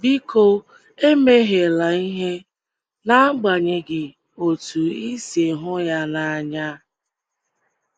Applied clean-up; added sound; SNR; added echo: neural mask model Resemble Enhance denoiser.